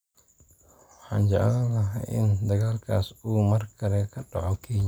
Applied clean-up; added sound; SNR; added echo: none; none; none; none.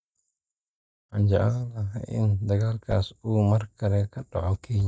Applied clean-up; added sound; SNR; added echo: neural mask model DeepFilterNet 3.